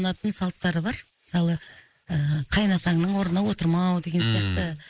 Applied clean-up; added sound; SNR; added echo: neural mask model Resemble Enhance denoiser.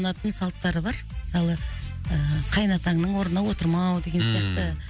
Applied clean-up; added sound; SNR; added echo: none; none; none; none.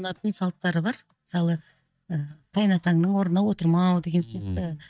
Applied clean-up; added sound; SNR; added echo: neural mask model DeepFilterNet 3.